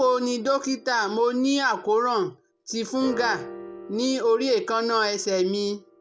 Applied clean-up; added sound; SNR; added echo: none; Piano; 18 dB; none.